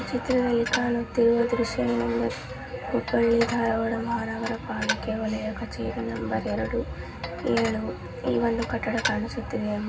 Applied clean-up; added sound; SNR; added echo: none; Dishes, pots, and pans; 12 dB; reverberation time 0.4 s.